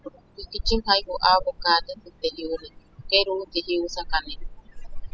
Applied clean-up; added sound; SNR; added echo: classical method spectral subtraction.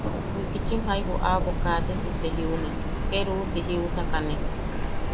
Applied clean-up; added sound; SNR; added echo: none; Train; -4 dB; none.